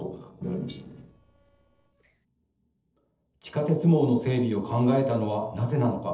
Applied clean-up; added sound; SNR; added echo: neural separator model SepFormer DNS4.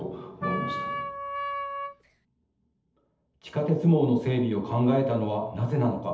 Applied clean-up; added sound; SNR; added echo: none; Wind instrument, woodwind instrument; 5 dB; reverberation time 0.8 s.